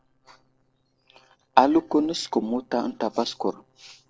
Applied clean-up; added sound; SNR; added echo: neural separator model SepFormer DNS4.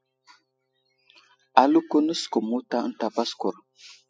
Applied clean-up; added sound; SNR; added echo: classical method spectral subtraction.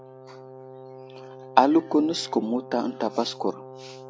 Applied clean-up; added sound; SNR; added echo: none; Brass instrument; 16 dB; none.